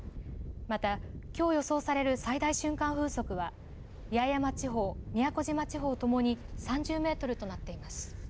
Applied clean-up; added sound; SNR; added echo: none; none; none; none.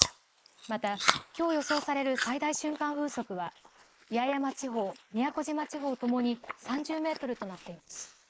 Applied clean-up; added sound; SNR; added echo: neural mask model Resemble Enhance denoiser.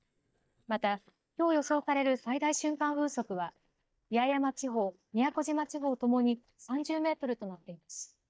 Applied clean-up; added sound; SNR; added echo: neural mask model DeepFilterNet 3.